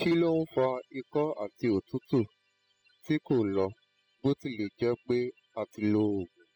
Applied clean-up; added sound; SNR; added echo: classical method spectral subtraction.